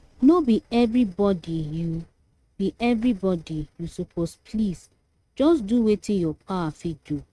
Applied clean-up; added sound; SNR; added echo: neural mask model RNNoise.